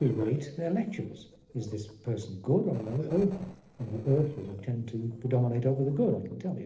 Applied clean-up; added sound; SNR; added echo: neural separator model SepFormer DNS4.